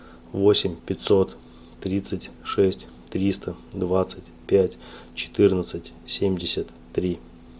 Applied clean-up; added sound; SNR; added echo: none; none; none; none.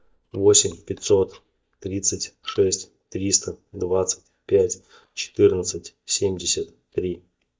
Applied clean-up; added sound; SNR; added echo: neural mask model DeepFilterNet 3.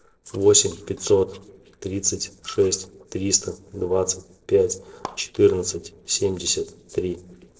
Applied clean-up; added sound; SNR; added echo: neural separator model SepFormer DNS4.